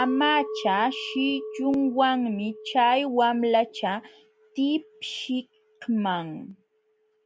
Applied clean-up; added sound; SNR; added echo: none; Chink, clink; 14 dB; none.